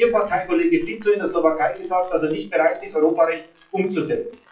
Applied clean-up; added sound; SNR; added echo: classical method WPE with log-MMSE.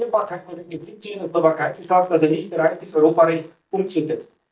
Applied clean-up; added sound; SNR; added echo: neural mask model DeepFilterNet 3.